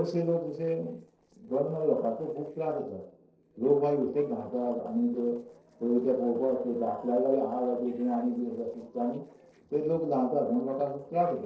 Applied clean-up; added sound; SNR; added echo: neural separator model SepFormer DNS4.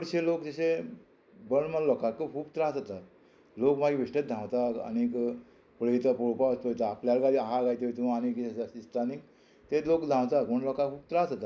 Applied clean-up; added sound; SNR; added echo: none; none; none; none.